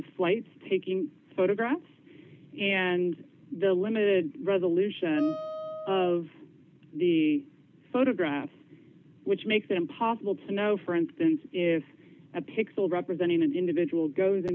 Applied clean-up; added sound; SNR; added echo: none; Wind instrument, woodwind instrument; 10 dB; none.